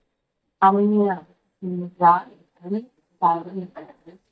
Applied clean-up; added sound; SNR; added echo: neural mask model DeepFilterNet 3.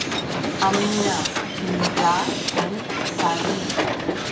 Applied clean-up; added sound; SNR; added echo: none; Hiss; -2 dB; reverberation time 0.2 s.